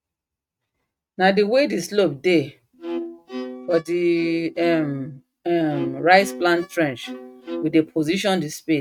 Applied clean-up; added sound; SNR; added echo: neural mask model RNNoise.